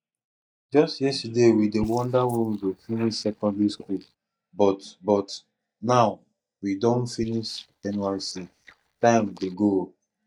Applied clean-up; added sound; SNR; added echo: neural mask model DeepFilterNet 3.